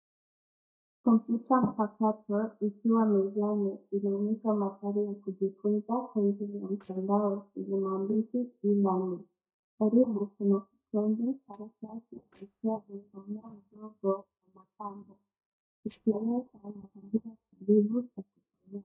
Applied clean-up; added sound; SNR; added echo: neural mask model DeepFilterNet 3.